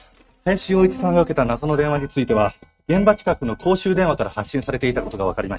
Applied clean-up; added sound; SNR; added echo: neural mask model RNNoise.